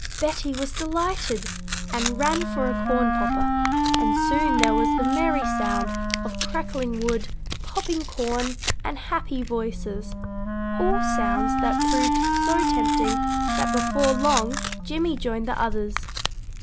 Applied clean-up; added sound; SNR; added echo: none; Wind instrument, woodwind instrument + Tearing; -3 dB; none.